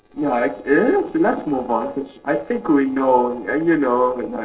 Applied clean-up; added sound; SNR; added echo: neural separator model SepFormer DNS4.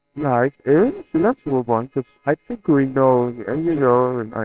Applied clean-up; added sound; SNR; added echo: neural separator model SepFormer WHAMR!.